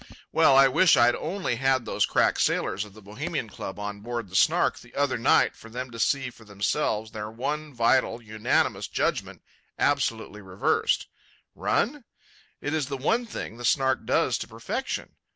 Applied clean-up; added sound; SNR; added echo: none; none; none; none.